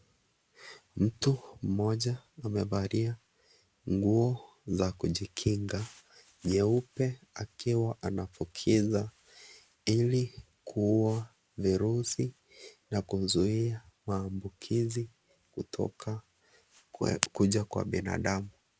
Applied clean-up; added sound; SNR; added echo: none; none; none; none.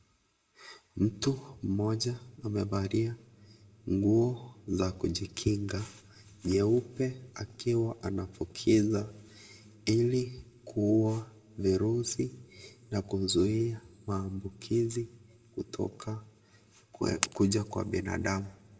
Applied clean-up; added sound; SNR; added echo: none; none; none; reverberation time 0.9 s.